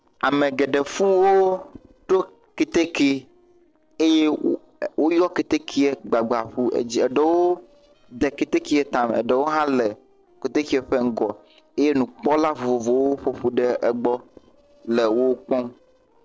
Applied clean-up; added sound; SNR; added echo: neural separator model SepFormer DNS4.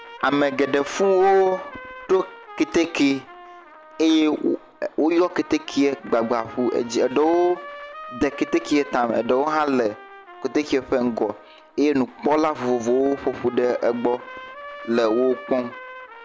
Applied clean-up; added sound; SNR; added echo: none; Trumpet; 18 dB; none.